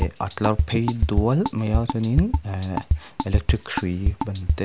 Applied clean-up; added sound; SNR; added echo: none; Drum kit; 0 dB; none.